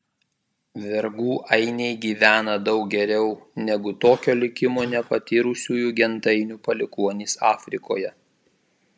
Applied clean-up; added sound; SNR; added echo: none; Cough; 19 dB; none.